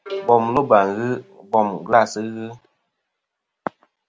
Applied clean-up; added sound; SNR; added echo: none; Bowed string instrument; 16 dB; none.